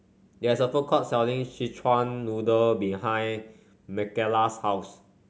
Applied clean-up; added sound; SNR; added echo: none; none; none; none.